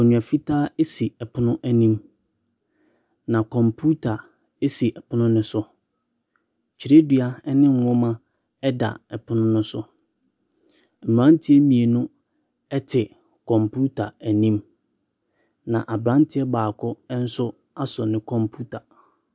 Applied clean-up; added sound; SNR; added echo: none; none; none; none.